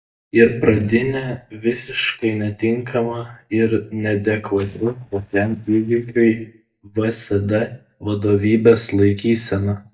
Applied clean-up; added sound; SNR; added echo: neural mask model DeepFilterNet 3.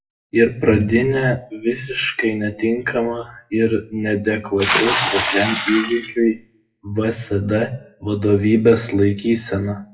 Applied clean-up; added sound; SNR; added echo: classical method WPE with log-MMSE.